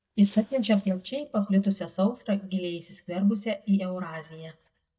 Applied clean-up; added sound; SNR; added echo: neural mask model DeepFilterNet 3.